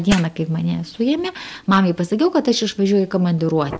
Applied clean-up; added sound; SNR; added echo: none; Fire; 17 dB; none.